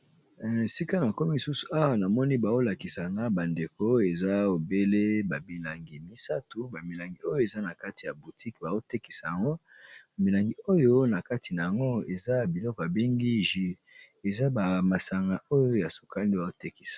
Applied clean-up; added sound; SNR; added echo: none; none; none; none.